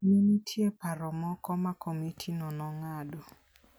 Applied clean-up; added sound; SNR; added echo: none; none; none; none.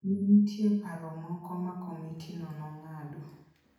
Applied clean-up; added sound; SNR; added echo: none; none; none; reverberation time 0.8 s.